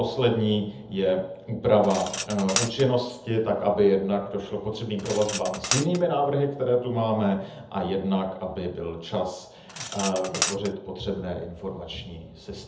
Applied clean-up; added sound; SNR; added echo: none; Cutlery, silverware; 10 dB; reverberation time 0.7 s.